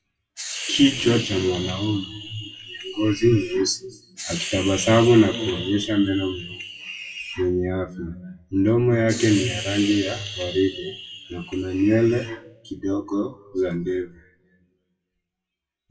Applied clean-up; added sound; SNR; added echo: classical method WPE with log-MMSE.